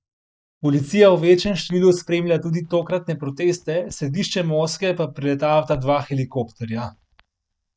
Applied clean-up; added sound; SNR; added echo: neural mask model DeepFilterNet 3.